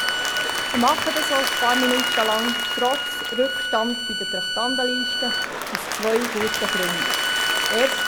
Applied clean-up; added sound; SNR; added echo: none; Bowed string instrument + Applause / Crowd; -2 dB; none.